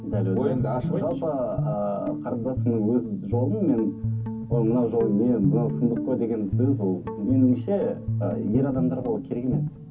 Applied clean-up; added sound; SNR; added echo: none; Guitar; 4 dB; reverberation time 0.3 s.